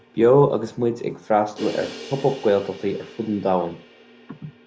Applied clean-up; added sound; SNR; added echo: none; Crash cymbal; 19 dB; none.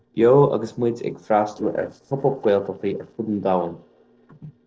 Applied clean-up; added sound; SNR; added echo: neural separator model SepFormer DNS4.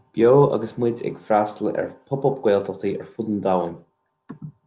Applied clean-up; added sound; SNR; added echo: none; none; none; none.